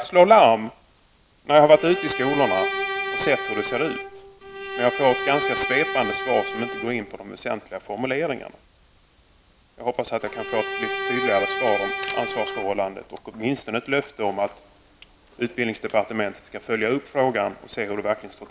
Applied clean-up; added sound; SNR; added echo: none; Bowed string instrument; 5 dB; none.